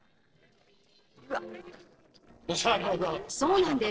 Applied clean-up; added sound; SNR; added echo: neural separator model SepFormer DNS4.